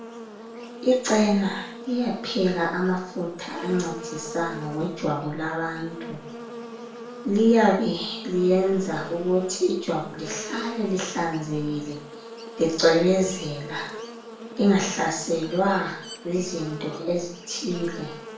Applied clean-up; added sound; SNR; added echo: none; Buzz; 14 dB; reverberation time 0.5 s.